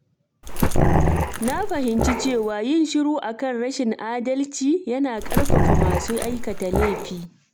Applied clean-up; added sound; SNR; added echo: none; Growling; -4 dB; none.